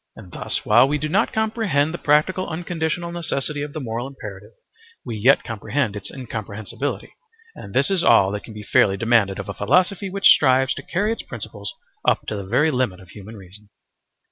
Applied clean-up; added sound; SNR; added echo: none; Gunshot, gunfire; 18 dB; none.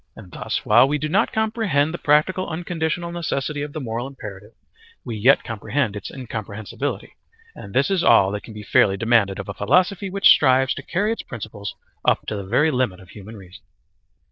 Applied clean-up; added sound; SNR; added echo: neural diffusion model UNIVERSE++.